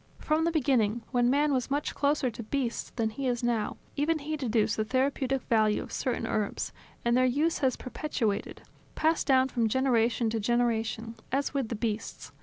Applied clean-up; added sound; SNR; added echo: none; none; none; none.